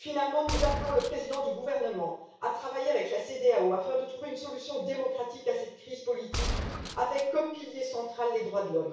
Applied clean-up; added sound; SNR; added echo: none; Gunshot, gunfire; 4 dB; reverberation time 0.6 s.